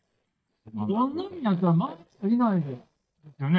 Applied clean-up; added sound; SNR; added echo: neural mask model DeepFilterNet 3.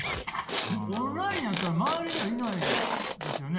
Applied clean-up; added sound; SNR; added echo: none; Tearing; -3 dB; reverberation time 2.1 s.